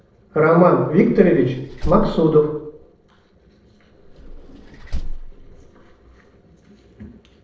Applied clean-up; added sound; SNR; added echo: neural separator model SepFormer DNS4.